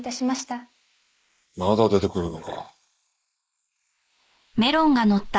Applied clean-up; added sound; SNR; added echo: neural mask model Resemble Enhance denoiser.